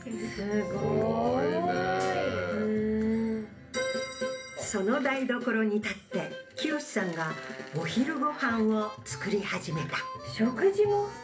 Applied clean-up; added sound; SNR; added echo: none; Hi-hat; 20 dB; reverberation time 0.3 s.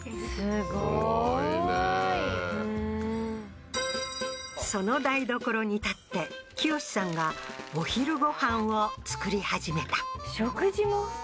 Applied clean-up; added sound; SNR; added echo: none; none; none; none.